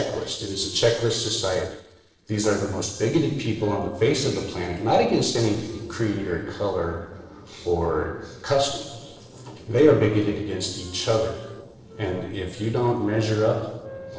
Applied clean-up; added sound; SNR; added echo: neural separator model SepFormer DNS4.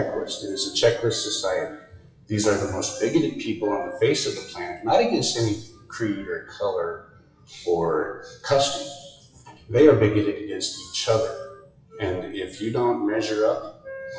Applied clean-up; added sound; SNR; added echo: classical method WPE with log-MMSE.